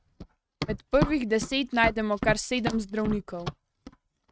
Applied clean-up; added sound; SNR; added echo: neural mask model RNNoise.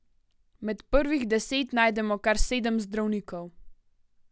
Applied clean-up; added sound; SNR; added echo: none; none; none; none.